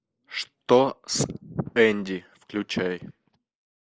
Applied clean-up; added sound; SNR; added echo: neural mask model Resemble Enhance denoiser.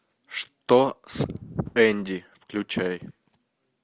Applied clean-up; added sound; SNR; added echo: none; Wind; 5 dB; none.